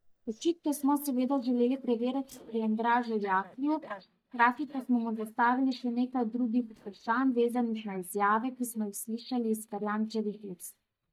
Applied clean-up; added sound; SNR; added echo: neural mask model DeepFilterNet 3.